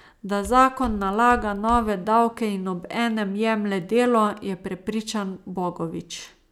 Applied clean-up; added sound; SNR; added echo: none; Walk, footsteps; 13 dB; none.